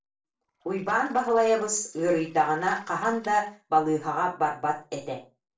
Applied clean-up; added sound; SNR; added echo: neural separator model SepFormer DNS4.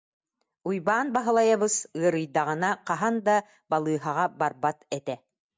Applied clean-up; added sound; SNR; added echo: none; none; none; none.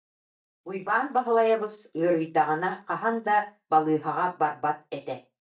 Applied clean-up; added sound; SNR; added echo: neural mask model DeepFilterNet 3.